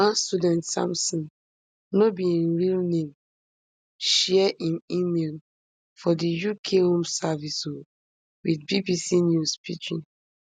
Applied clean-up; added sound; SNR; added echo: none; none; none; none.